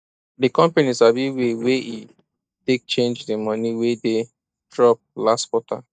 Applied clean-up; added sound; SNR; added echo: neural mask model DeepFilterNet 3.